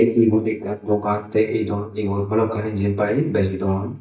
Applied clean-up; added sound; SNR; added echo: neural mask model DeepFilterNet 3.